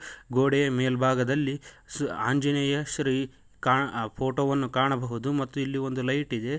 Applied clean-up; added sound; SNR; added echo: none; none; none; none.